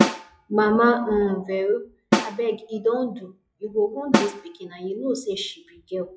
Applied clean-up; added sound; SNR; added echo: classical method log-MMSE.